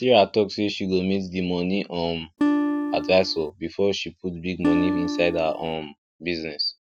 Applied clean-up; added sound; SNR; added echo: none; Acoustic guitar; 0 dB; none.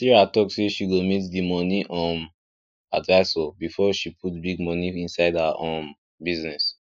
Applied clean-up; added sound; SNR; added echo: neural mask model Resemble Enhance denoiser.